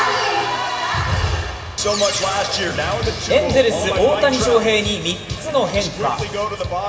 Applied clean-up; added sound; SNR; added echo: none; none; none; reverberation time 2.6 s.